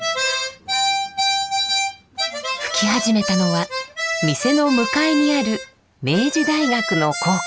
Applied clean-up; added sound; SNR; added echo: none; none; none; none.